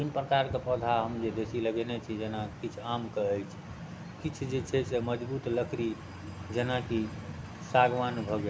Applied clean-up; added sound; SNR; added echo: none; none; none; none.